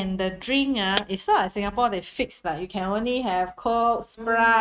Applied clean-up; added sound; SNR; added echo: neural mask model RNNoise.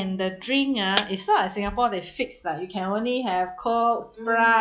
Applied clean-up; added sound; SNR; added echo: classical method log-MMSE.